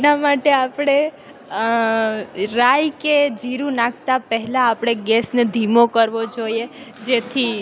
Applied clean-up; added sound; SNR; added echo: none; none; none; none.